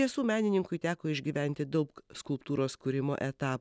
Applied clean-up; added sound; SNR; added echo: none; none; none; none.